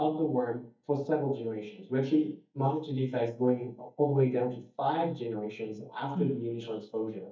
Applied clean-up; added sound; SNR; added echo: neural mask model DeepFilterNet 3.